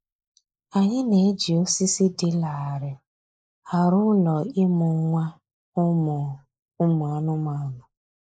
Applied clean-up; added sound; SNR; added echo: neural mask model Resemble Enhance denoiser.